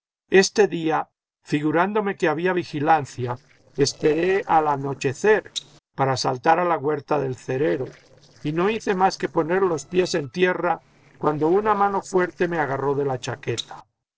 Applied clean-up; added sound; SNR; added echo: neural separator model SepFormer DNS4.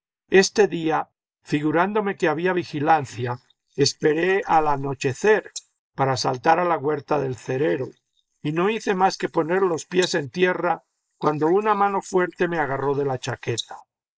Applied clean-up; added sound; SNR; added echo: neural mask model Resemble Enhance denoiser.